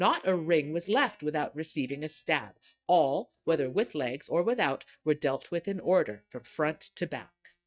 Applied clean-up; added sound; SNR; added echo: neural mask model DeepFilterNet 3.